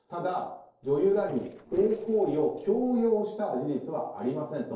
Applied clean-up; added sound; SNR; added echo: neural separator model SepFormer DNS4.